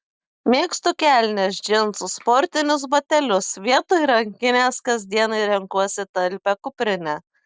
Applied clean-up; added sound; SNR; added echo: none; none; none; none.